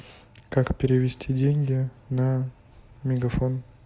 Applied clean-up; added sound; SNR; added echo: none; none; none; none.